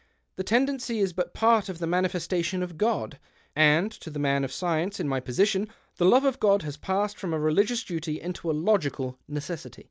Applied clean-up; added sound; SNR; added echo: none; none; none; none.